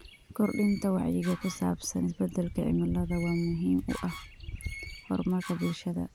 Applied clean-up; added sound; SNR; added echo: none; Bird vocalization, bird call, bird song + Door; 13 dB; none.